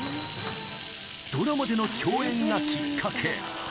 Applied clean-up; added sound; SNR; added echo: none; Bathtub (filling or washing); 12 dB; none.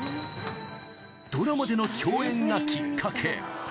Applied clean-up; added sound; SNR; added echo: none; none; none; none.